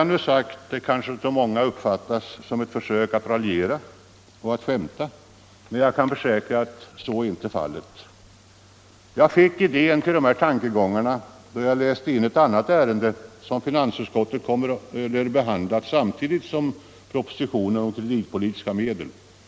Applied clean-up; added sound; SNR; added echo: none; none; none; none.